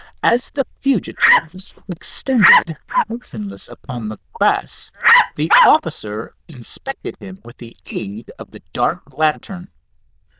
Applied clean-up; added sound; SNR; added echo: neural diffusion model UNIVERSE++.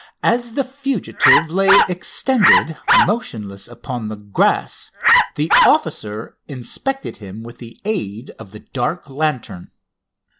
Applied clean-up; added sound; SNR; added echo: neural mask model Resemble Enhance denoiser.